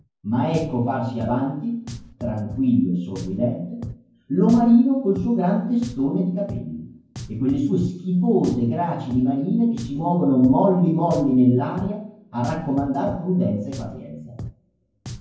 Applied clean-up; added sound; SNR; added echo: none; Drum; 17 dB; reverberation time 0.9 s.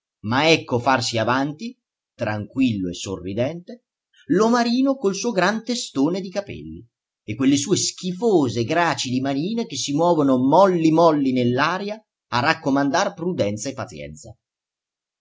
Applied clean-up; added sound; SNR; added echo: none; none; none; none.